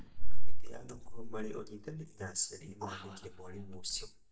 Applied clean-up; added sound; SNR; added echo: neural mask model DeepFilterNet 3.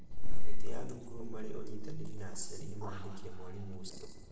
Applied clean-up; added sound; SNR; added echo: neural separator model SepFormer DNS4.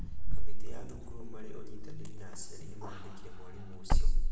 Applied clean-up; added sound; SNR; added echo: none; Wind / Car; 3 dB; reverberation time 0.9 s.